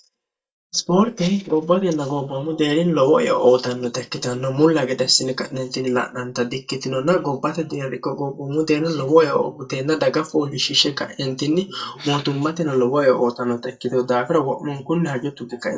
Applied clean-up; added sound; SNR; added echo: neural mask model DeepFilterNet 3.